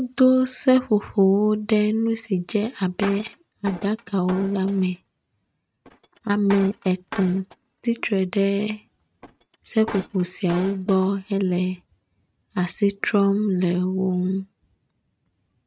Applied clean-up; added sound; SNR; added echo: neural mask model RNNoise.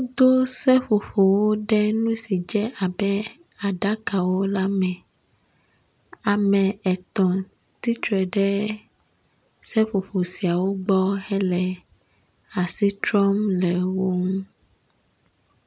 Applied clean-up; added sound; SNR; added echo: none; none; none; none.